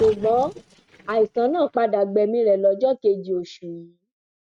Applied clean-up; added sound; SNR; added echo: neural mask model RNNoise.